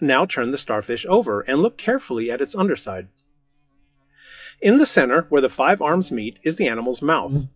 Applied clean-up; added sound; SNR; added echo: classical method WPE with log-MMSE.